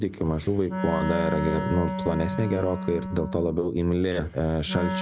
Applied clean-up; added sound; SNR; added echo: none; Wind instrument, woodwind instrument; 6 dB; none.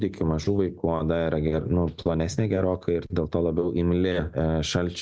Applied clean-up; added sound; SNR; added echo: none; none; none; none.